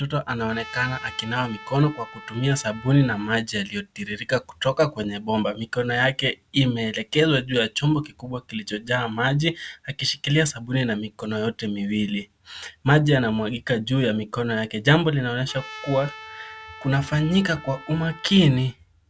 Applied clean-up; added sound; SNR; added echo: none; Trumpet; 18 dB; none.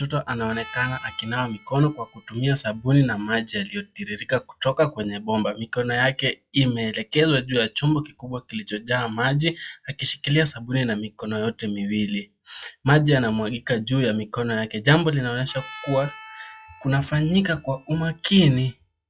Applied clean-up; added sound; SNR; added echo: classical method log-MMSE.